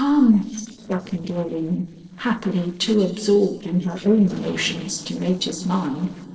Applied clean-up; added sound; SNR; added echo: neural separator model SepFormer DNS4.